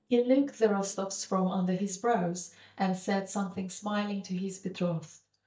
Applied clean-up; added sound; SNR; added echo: neural mask model DeepFilterNet 3.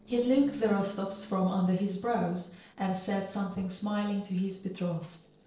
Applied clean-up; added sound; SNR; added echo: neural separator model SepFormer DNS4.